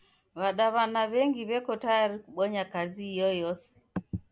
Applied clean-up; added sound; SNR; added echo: none; none; none; none.